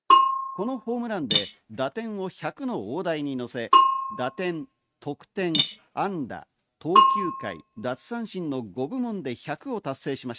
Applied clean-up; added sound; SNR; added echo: neural mask model RNNoise.